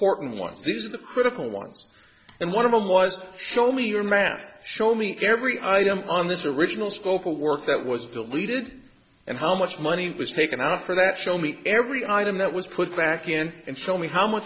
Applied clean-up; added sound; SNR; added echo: none; none; none; none.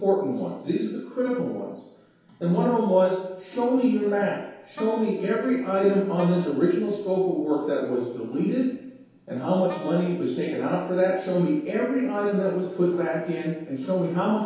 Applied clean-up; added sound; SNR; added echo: none; Wind instrument, woodwind instrument; 18 dB; reverberation time 0.8 s.